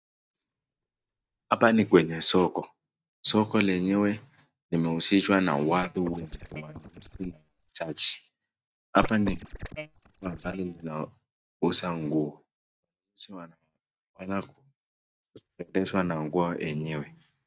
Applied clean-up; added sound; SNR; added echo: neural mask model DeepFilterNet 3.